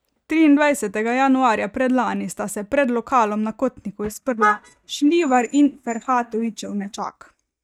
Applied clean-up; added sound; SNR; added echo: neural mask model DeepFilterNet 3.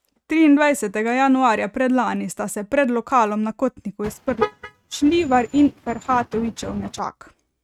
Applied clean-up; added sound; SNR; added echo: neural mask model RNNoise.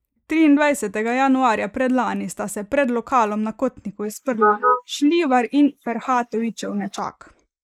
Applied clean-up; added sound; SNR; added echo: neural mask model Resemble Enhance denoiser.